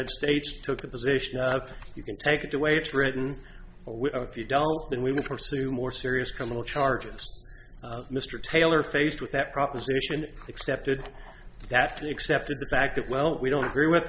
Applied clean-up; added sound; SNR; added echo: none; none; none; none.